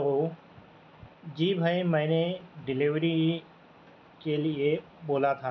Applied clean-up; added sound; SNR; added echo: none; none; none; none.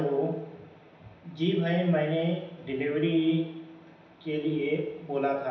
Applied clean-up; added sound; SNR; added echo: none; none; none; reverberation time 0.9 s.